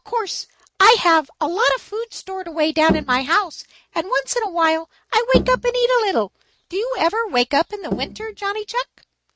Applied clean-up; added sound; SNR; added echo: neural mask model RNNoise.